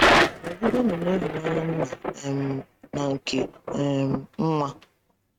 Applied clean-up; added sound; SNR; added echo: neural mask model RNNoise.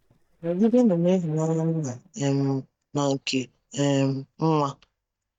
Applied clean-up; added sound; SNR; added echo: neural mask model DeepFilterNet 3.